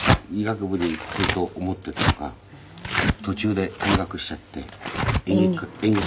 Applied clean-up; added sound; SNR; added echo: none; Tearing; 0 dB; none.